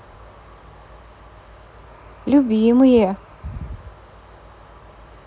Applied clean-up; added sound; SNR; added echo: none; none; none; none.